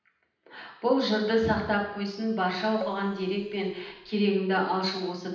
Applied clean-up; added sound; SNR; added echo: none; Keyboard (musical); 14 dB; reverberation time 0.9 s.